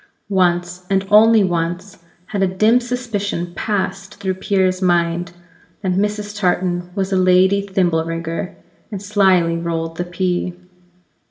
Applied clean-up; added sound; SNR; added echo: none; none; none; reverberation time 0.5 s.